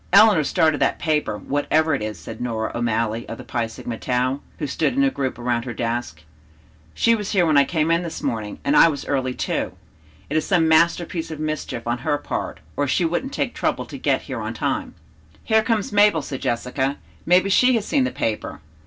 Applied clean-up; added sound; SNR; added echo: none; none; none; reverberation time 0.1 s.